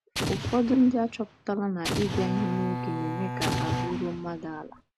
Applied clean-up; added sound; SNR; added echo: none; Bowed string instrument + Explosion; 3 dB; none.